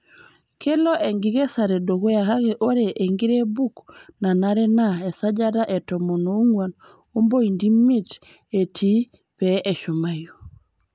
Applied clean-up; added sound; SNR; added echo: none; none; none; none.